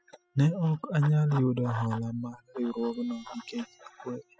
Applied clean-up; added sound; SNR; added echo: classical method spectral subtraction.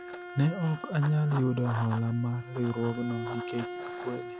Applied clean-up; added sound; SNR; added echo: none; Run + Bowed string instrument; 10 dB; none.